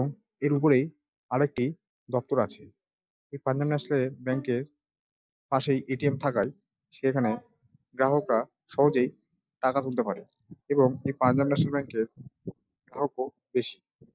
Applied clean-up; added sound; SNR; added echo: neural mask model DeepFilterNet 3.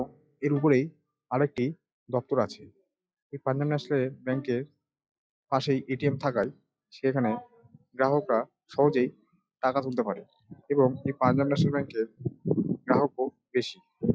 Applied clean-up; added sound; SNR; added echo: classical method log-MMSE.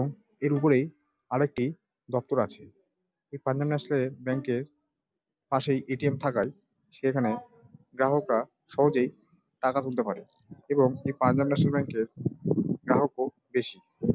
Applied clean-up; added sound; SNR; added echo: none; Bowed string instrument; 18 dB; none.